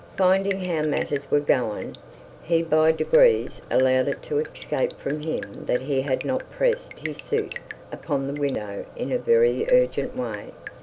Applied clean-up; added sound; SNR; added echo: none; Drip; 18 dB; none.